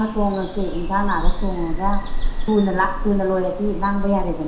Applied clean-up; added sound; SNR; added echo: none; Bird vocalization, bird call, bird song; 0 dB; reverberation time 0.7 s.